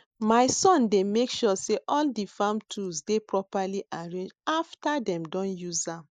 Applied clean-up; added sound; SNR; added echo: neural mask model Resemble Enhance denoiser.